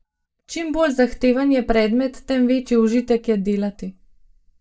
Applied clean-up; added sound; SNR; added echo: neural mask model DeepFilterNet 3.